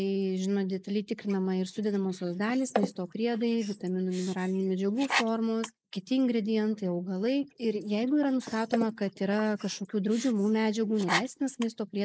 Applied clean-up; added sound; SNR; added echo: neural mask model Resemble Enhance denoiser.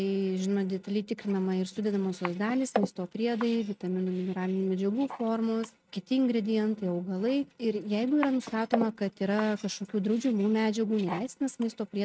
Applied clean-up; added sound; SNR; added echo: neural mask model RNNoise.